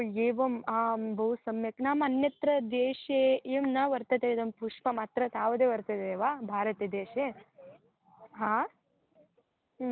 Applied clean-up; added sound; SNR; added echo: none; none; none; none.